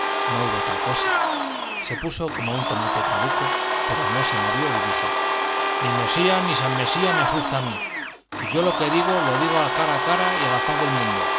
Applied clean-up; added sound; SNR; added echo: none; Domestic sounds, home sounds; -4 dB; none.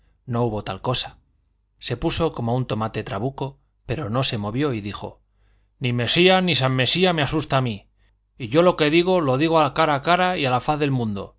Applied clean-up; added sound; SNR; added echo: none; none; none; none.